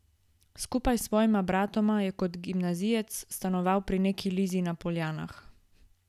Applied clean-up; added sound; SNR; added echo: none; none; none; none.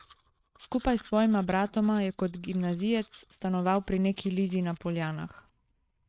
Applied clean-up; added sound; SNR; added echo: neural mask model RNNoise.